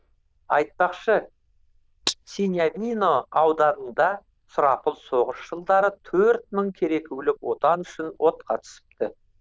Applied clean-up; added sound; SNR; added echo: neural diffusion model UNIVERSE++.